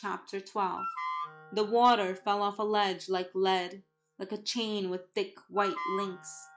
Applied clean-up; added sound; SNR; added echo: classical method log-MMSE.